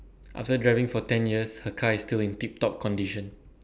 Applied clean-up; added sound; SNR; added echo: none; none; none; none.